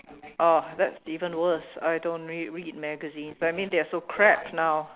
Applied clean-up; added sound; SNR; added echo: none; none; none; none.